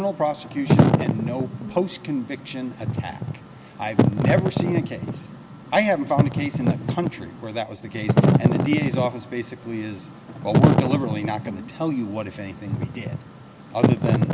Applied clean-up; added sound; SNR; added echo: none; Wind / Fire; -4 dB; none.